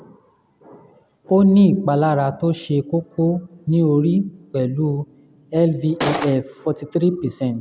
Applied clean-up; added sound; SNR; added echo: none; Gunshot, gunfire; 3 dB; none.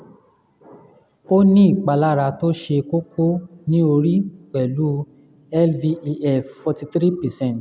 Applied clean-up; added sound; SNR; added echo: none; none; none; none.